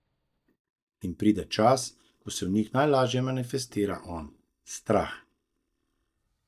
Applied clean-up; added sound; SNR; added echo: neural mask model DeepFilterNet 3.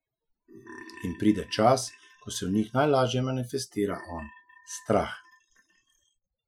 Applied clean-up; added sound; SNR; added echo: classical method Wiener filter.